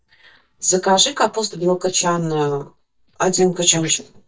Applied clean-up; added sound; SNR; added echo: neural mask model DeepFilterNet 3.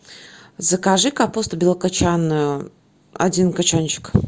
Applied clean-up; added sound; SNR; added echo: none; none; none; none.